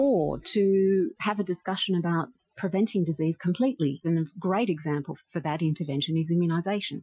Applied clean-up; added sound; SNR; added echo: classical method Wiener filter.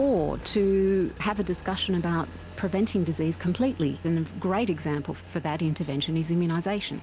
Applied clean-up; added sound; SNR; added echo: none; Engine; 15 dB; none.